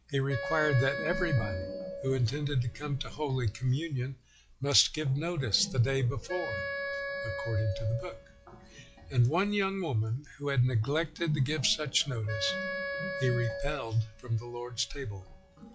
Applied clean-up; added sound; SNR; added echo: classical method log-MMSE.